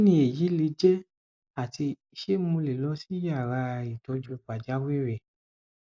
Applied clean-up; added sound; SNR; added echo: neural mask model Resemble Enhance denoiser.